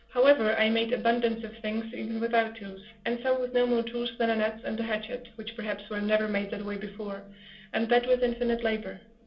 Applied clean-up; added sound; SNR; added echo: none; none; none; reverberation time 0.2 s.